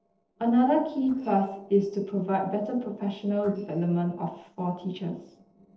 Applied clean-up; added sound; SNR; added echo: neural separator model SepFormer DNS4.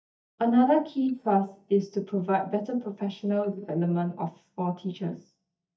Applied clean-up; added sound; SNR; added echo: neural mask model DeepFilterNet 3.